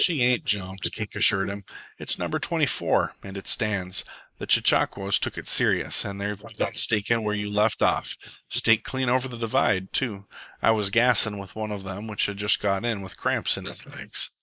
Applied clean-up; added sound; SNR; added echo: neural mask model Resemble Enhance denoiser.